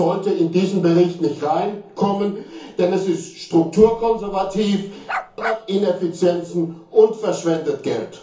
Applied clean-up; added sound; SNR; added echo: none; Bark; 8 dB; reverberation time 0.7 s.